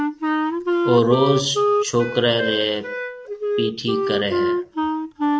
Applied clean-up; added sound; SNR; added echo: none; Wind instrument, woodwind instrument; 0 dB; none.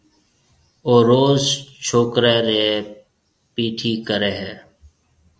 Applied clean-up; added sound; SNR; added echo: none; none; none; none.